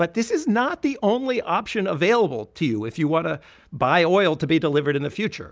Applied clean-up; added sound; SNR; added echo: none; none; none; none.